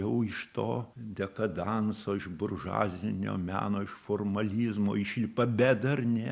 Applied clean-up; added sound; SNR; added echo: none; none; none; none.